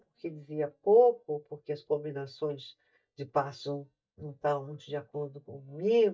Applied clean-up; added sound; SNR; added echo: neural mask model DeepFilterNet 3.